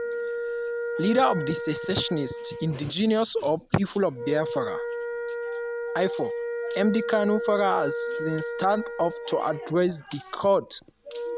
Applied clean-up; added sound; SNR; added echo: none; Wind instrument, woodwind instrument; 6 dB; none.